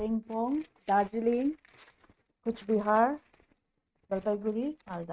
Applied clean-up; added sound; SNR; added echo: neural mask model RNNoise.